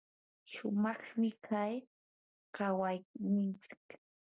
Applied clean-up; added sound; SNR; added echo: none; none; none; none.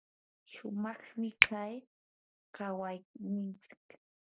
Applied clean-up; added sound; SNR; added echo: none; Finger snapping; -5 dB; none.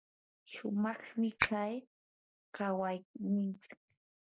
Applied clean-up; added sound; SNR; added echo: neural mask model Resemble Enhance denoiser.